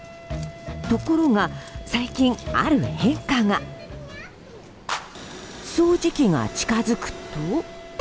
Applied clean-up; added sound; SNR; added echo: none; Waves, surf + Wind instrument, woodwind instrument; 17 dB; none.